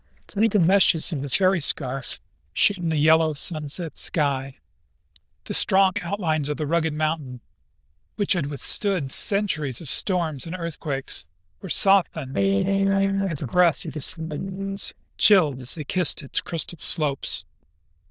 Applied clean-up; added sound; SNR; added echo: neural diffusion model UNIVERSE++.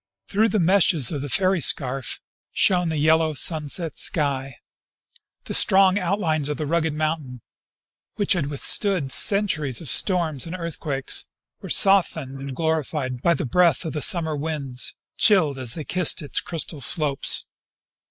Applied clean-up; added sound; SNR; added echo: neural mask model Resemble Enhance denoiser.